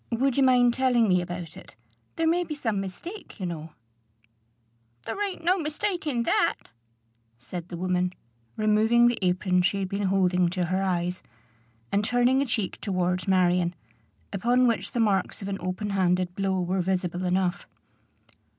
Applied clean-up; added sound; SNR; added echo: none; none; none; none.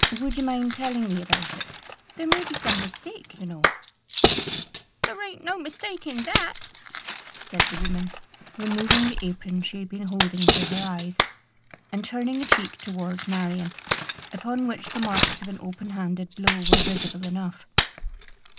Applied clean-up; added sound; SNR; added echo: none; Clapping + Cutlery, silverware; -2 dB; none.